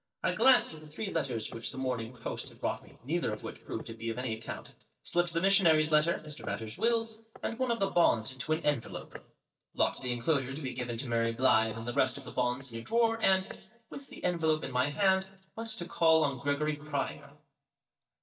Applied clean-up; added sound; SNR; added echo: neural mask model DeepFilterNet 3.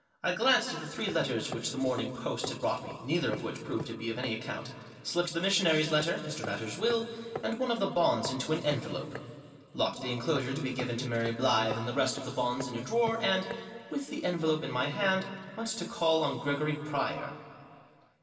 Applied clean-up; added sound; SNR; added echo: none; Hammer; 14 dB; reverberation time 2.7 s.